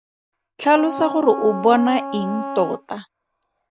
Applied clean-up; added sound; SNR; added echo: none; Wind instrument, woodwind instrument; 10 dB; none.